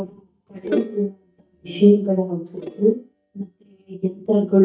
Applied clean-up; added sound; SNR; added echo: neural mask model DeepFilterNet 3.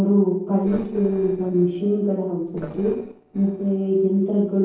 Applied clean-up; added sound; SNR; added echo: neural separator model SepFormer DNS4.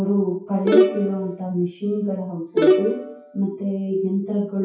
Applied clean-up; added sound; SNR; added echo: classical method WPE with log-MMSE.